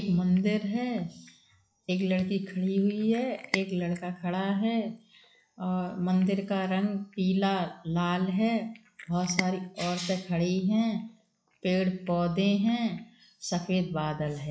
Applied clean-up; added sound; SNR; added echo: classical method log-MMSE.